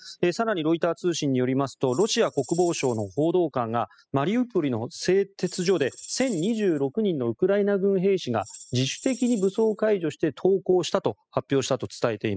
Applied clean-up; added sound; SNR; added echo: classical method spectral subtraction.